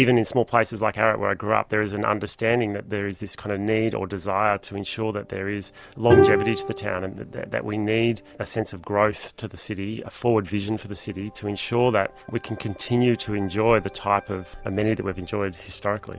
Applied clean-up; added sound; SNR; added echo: none; Bowed string instrument; 0 dB; none.